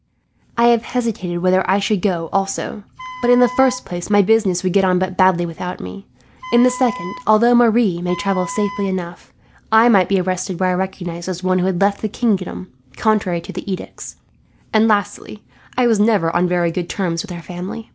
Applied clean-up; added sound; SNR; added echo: none; Wind instrument, woodwind instrument; 14 dB; none.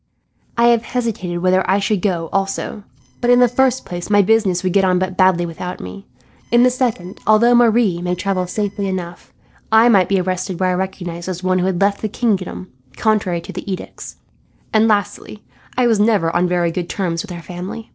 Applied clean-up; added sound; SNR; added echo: neural separator model SepFormer DNS4.